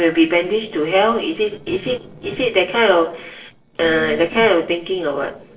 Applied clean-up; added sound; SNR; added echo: neural separator model SepFormer DNS4.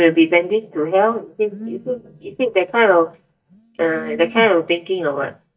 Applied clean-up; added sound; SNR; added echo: neural mask model DeepFilterNet 3.